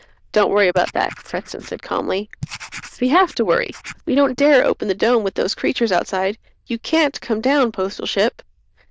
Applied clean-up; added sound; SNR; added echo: neural diffusion model UNIVERSE++.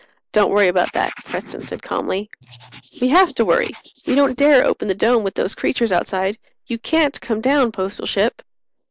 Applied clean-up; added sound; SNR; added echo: neural mask model Resemble Enhance denoiser.